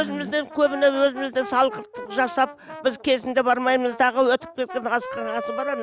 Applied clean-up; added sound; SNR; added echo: none; Brass instrument; 14 dB; none.